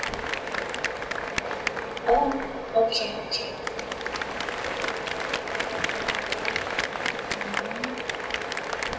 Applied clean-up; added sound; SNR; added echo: none; Applause; 2 dB; reverberation time 0.9 s.